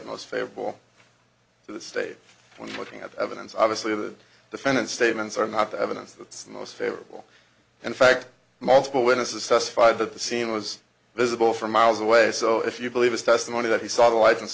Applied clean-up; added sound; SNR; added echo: none; none; none; none.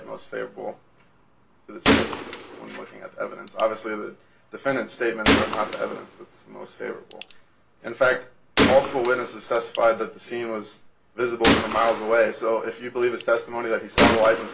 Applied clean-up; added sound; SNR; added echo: none; Gunshot, gunfire; 2 dB; reverberation time 0.2 s.